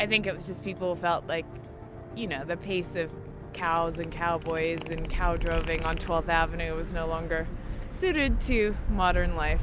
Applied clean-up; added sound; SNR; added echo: none; Fart; 19 dB; none.